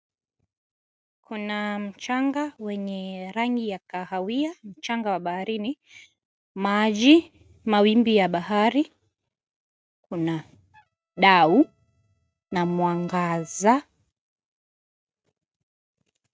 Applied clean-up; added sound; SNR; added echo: neural mask model RNNoise.